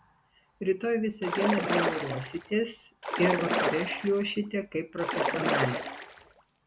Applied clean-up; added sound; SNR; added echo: none; Splash, splatter; 0 dB; none.